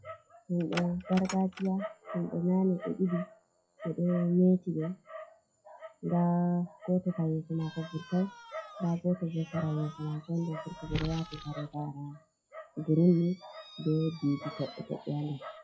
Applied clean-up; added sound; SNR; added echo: classical method WPE with log-MMSE.